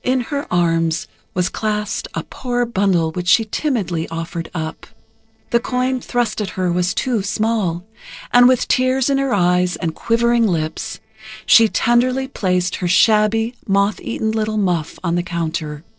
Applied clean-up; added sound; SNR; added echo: neural separator model SepFormer DNS4.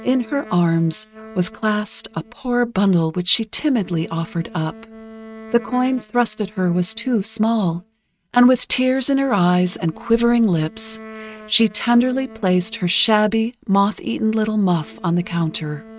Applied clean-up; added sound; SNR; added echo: neural mask model RNNoise.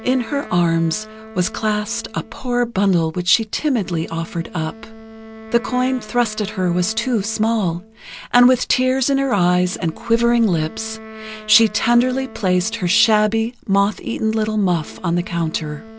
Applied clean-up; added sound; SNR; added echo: none; Wind instrument, woodwind instrument; 19 dB; none.